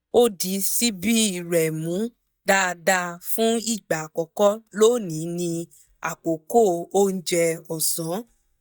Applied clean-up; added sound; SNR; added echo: neural mask model DeepFilterNet 3.